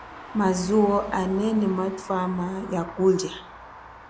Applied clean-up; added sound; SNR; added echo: none; Traffic noise, roadway noise; 16 dB; none.